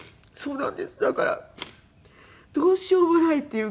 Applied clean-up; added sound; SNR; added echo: none; none; none; none.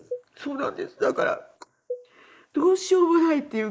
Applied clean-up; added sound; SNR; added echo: neural mask model Resemble Enhance denoiser.